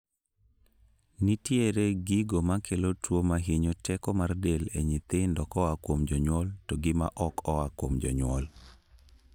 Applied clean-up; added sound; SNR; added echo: none; none; none; none.